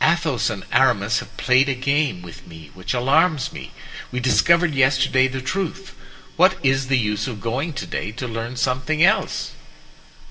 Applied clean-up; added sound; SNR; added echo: none; Knock; 17 dB; reverberation time 2.7 s.